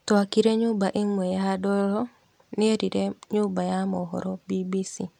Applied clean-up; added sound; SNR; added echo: none; none; none; none.